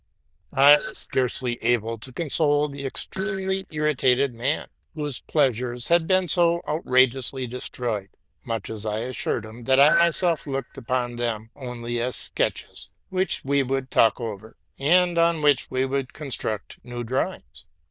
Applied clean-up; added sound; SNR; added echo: neural diffusion model UNIVERSE++.